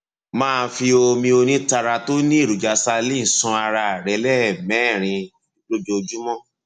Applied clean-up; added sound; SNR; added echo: none; none; none; none.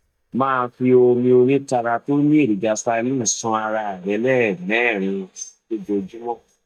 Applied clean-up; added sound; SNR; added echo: neural mask model DeepFilterNet 3.